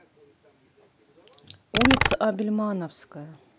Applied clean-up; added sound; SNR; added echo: none; Computer keyboard; -2 dB; none.